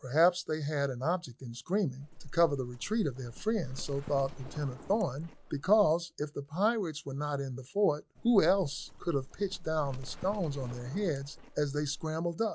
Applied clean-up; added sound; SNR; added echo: none; Livestock, farm animals, working animals; 12 dB; none.